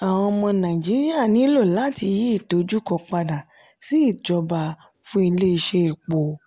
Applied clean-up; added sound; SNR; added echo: none; none; none; none.